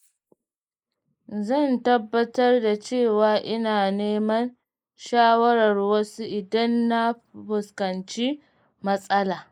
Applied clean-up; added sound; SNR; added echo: neural mask model Resemble Enhance denoiser.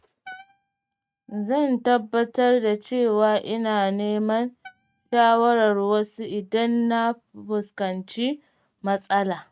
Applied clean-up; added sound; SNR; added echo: neural mask model RNNoise.